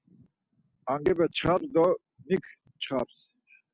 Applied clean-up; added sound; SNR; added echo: none; none; none; none.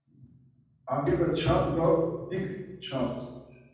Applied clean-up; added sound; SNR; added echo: none; none; none; reverberation time 1.2 s.